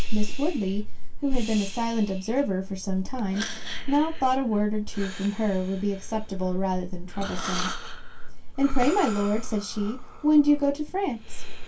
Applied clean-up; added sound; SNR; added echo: none; Breathing; 17 dB; reverberation time 0.2 s.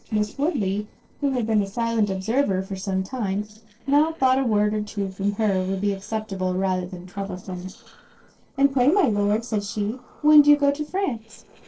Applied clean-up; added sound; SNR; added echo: neural separator model SepFormer DNS4.